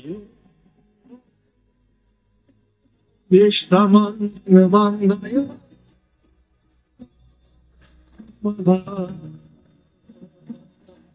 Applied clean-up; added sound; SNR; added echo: neural mask model DeepFilterNet 3.